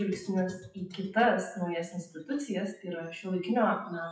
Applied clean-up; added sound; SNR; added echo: classical method WPE with log-MMSE.